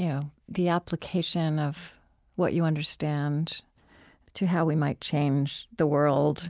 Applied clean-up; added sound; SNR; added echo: none; none; none; none.